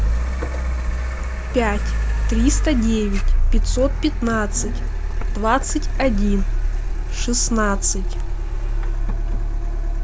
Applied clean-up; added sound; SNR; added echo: none; Car; -4 dB; none.